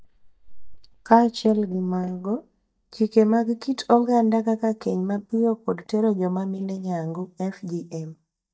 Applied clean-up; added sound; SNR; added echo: neural mask model DeepFilterNet 3.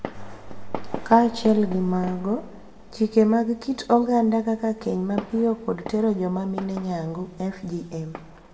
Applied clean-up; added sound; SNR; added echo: none; Fireworks; 16 dB; reverberation time 1.3 s.